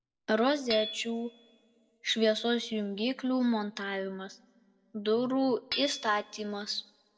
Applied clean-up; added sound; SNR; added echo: none; Hammer / Chink, clink; 14 dB; reverberation time 0.6 s.